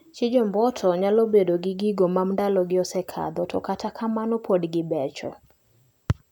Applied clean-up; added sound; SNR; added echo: none; none; none; none.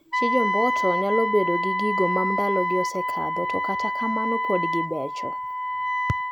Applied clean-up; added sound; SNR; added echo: none; Wind instrument, woodwind instrument; -1 dB; none.